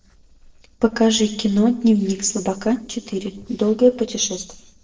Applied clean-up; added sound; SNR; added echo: neural separator model SepFormer DNS4.